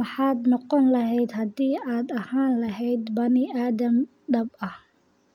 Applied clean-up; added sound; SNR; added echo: none; none; none; none.